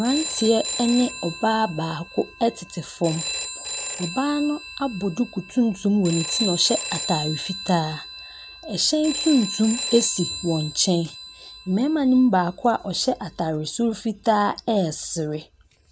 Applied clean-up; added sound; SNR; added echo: none; Telephone; 10 dB; none.